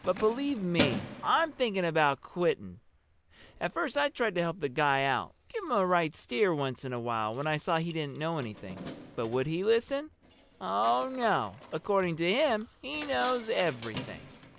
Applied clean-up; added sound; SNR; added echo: none; Keys jangling; 12 dB; none.